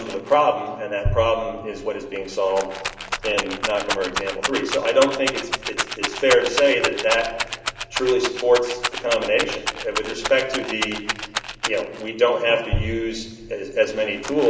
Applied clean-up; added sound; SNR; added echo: none; Rattle; 6 dB; reverberation time 2.7 s.